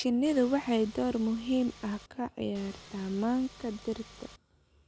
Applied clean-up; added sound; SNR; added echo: none; Engine / Car; 20 dB; none.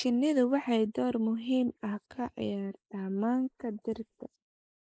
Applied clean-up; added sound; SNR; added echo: neural mask model Resemble Enhance denoiser.